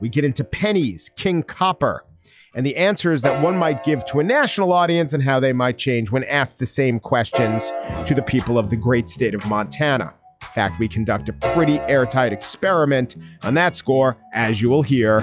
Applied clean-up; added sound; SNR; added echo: classical method log-MMSE.